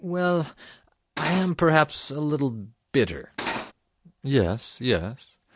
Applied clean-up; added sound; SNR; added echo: none; Cutlery, silverware; 3 dB; none.